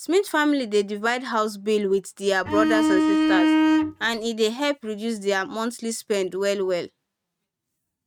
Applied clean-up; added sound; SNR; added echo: neural mask model RNNoise.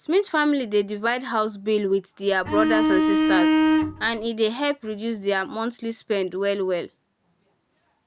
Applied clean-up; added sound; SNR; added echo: none; Bowed string instrument; -4 dB; none.